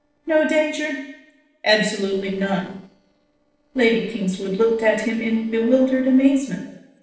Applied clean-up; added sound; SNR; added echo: neural separator model SepFormer DNS4.